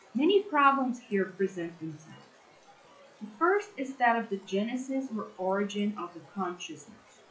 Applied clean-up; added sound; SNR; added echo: classical method WPE with log-MMSE.